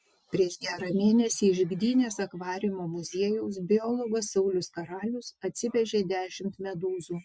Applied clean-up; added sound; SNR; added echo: none; none; none; none.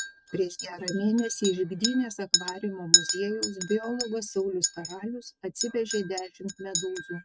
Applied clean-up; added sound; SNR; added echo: neural mask model RNNoise.